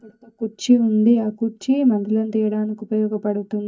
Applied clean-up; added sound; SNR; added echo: neural mask model DeepFilterNet 3.